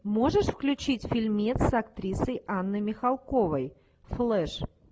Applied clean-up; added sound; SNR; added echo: none; none; none; none.